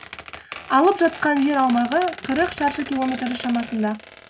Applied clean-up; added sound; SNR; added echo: none; Squeak; 14 dB; none.